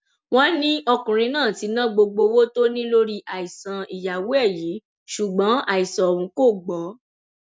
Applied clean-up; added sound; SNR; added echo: none; none; none; none.